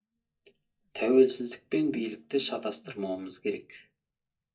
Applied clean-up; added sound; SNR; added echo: neural mask model DeepFilterNet 3.